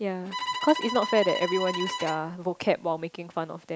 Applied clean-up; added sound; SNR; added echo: none; Bowed string instrument; 7 dB; none.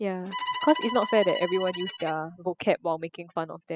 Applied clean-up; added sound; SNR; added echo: classical method spectral subtraction.